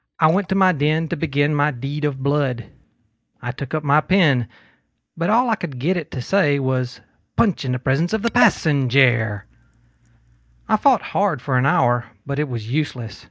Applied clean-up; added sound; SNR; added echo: neural mask model DeepFilterNet 3.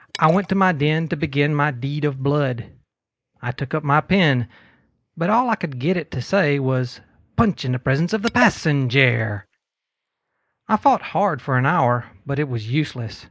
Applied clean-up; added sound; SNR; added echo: neural mask model Resemble Enhance denoiser.